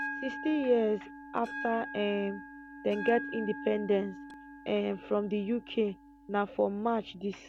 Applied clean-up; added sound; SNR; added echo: none; Bell; 11 dB; none.